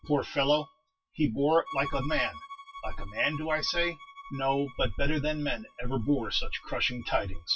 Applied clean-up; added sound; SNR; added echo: classical method WPE with log-MMSE.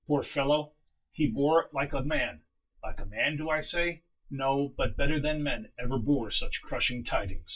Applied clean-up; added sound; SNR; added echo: neural mask model DeepFilterNet 3.